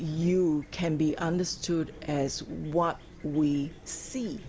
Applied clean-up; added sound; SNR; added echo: none; Chirp, tweet / Fowl; 18 dB; none.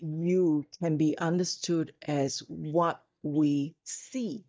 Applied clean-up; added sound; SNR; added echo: neural mask model DeepFilterNet 3.